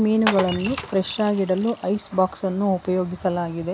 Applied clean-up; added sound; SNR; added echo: none; Glass + Coin (dropping) / Glass; 10 dB; none.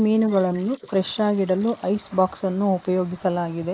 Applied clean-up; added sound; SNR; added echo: neural mask model Resemble Enhance denoiser.